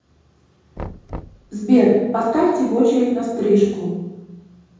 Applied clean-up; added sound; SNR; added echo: none; Knock; 19 dB; reverberation time 1.3 s.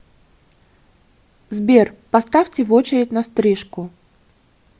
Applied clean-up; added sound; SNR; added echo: none; none; none; none.